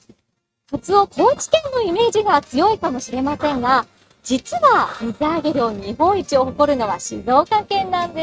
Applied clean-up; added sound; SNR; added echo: neural mask model RNNoise.